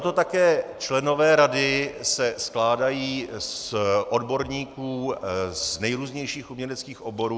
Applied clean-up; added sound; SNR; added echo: none; none; none; none.